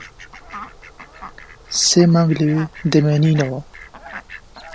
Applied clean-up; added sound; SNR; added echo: none; Fowl; 18 dB; none.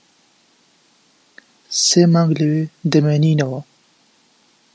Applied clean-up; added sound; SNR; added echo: none; none; none; none.